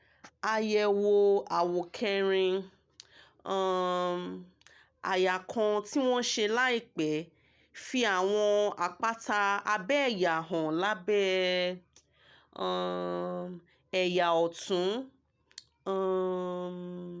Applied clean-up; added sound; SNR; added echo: none; none; none; none.